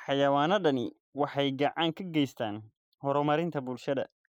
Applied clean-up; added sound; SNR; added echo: neural mask model Resemble Enhance denoiser.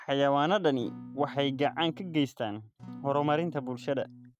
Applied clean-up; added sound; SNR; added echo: neural mask model RNNoise.